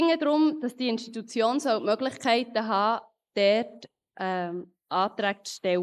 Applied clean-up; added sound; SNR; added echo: neural mask model Resemble Enhance denoiser.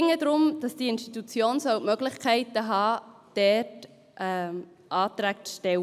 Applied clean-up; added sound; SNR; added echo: none; none; none; none.